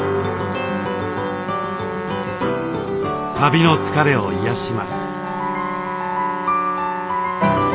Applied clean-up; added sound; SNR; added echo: none; Trumpet; 8 dB; none.